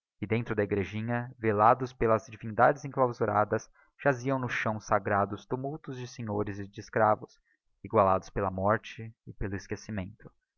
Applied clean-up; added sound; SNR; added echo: none; none; none; none.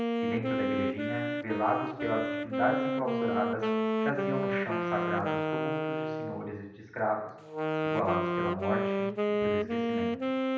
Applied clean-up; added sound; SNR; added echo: none; Wind instrument, woodwind instrument; -4 dB; reverberation time 0.9 s.